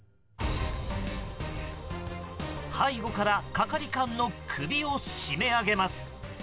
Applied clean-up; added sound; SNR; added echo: none; none; none; none.